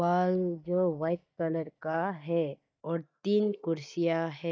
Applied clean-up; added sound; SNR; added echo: neural mask model DeepFilterNet 3.